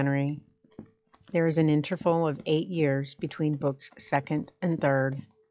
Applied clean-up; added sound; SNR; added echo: classical method log-MMSE.